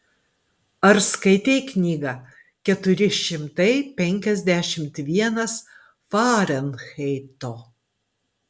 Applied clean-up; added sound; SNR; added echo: none; none; none; none.